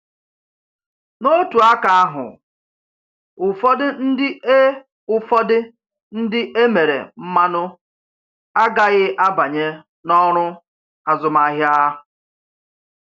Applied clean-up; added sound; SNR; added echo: none; none; none; none.